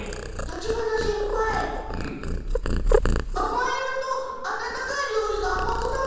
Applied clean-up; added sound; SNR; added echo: none; Purr; -1 dB; reverberation time 1.2 s.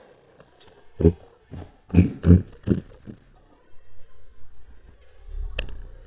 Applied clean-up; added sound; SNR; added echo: neural mask model DeepFilterNet 3.